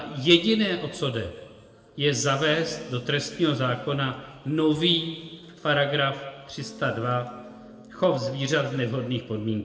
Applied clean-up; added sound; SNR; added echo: none; Electric guitar / Strum; 19 dB; reverberation time 1.3 s.